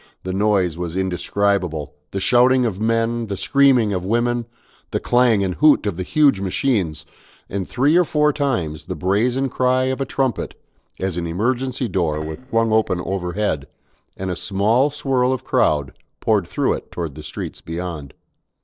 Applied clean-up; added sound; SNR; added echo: neural separator model SepFormer DNS4.